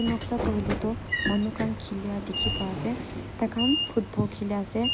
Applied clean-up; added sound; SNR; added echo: none; Sliding door / Train; 2 dB; none.